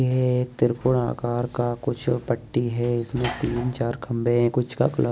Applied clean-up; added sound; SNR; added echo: none; Sliding door / Slam; 18 dB; none.